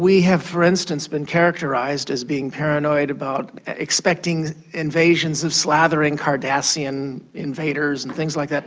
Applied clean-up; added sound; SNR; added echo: none; none; none; none.